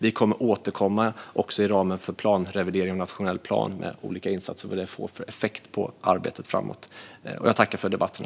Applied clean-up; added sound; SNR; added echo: none; none; none; none.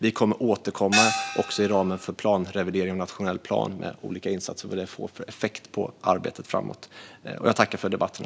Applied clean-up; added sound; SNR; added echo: none; Gong; 0 dB; none.